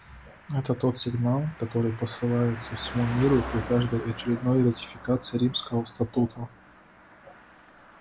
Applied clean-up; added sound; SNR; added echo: none; Car passing by; 14 dB; none.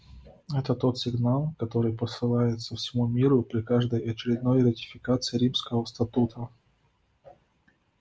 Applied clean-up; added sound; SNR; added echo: none; none; none; none.